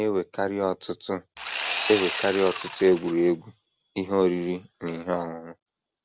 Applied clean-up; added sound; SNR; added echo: none; Sawing; 6 dB; none.